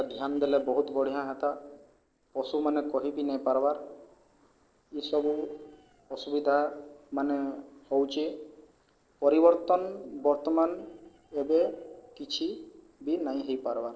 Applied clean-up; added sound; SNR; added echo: neural separator model SepFormer DNS4.